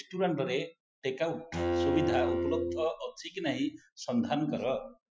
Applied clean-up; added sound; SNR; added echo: classical method Wiener filter.